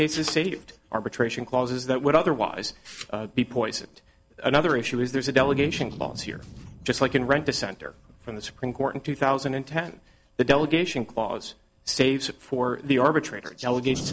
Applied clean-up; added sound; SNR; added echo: none; Thunder; 18 dB; none.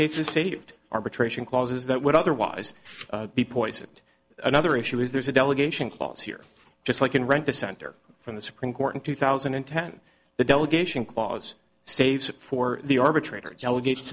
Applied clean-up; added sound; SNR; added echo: none; none; none; none.